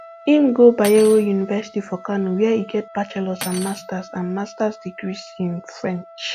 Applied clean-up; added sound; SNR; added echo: none; Cutlery, silverware + Trumpet; 18 dB; none.